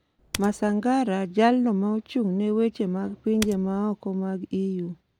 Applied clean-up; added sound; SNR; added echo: none; Typing; 13 dB; none.